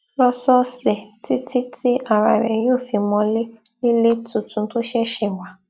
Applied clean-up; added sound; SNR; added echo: none; none; none; none.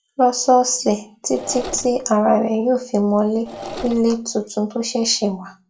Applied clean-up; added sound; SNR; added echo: none; Engine / Mechanisms; 14 dB; reverberation time 0.2 s.